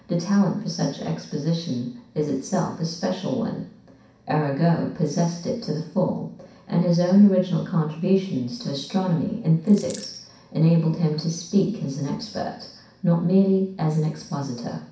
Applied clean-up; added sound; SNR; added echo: none; Coin (dropping); 20 dB; reverberation time 0.6 s.